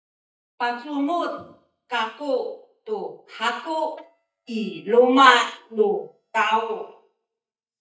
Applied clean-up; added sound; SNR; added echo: neural mask model DeepFilterNet 3.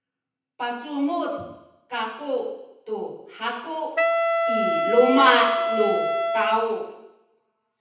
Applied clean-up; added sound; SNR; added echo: none; Wind instrument, woodwind instrument; -2 dB; reverberation time 0.9 s.